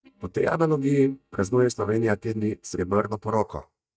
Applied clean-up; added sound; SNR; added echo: neural mask model DeepFilterNet 3.